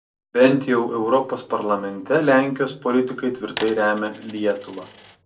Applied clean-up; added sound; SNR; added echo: none; Coin (dropping); 17 dB; reverberation time 0.2 s.